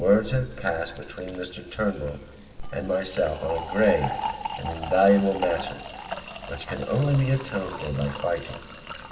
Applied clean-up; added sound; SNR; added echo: none; Fill (with liquid); 10 dB; reverberation time 1.8 s.